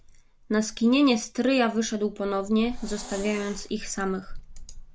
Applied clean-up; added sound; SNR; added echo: none; Hiss; 19 dB; none.